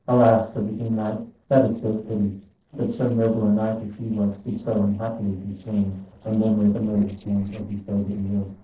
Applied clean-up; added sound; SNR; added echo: neural separator model SepFormer DNS4.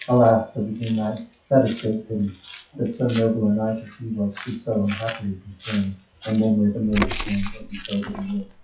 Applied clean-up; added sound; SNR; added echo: classical method WPE with log-MMSE.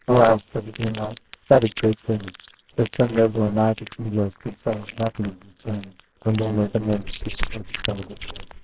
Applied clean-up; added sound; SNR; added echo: neural separator model SepFormer WHAMR!.